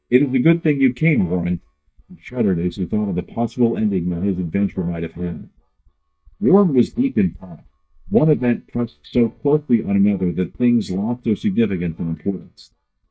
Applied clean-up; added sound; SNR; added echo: neural mask model DeepFilterNet 3.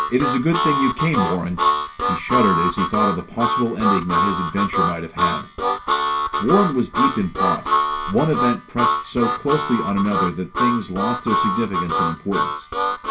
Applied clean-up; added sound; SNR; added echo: none; Harmonica; -1 dB; reverberation time 0.2 s.